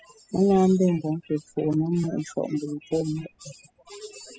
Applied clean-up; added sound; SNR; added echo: classical method spectral subtraction.